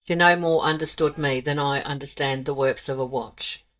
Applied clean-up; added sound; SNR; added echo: neural mask model DeepFilterNet 3.